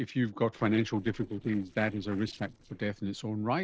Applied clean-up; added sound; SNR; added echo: neural separator model SepFormer DNS4.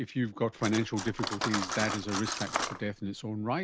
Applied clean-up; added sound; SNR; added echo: none; Cutlery, silverware; 5 dB; none.